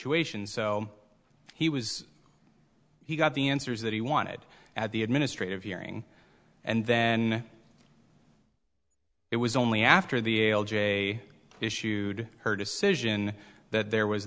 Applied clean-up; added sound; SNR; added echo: none; none; none; none.